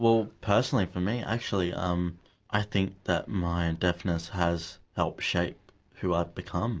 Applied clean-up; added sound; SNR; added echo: none; none; none; none.